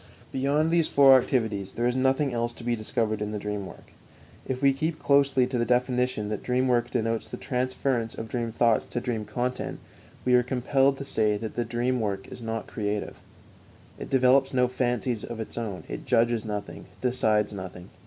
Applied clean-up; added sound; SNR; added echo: none; none; none; none.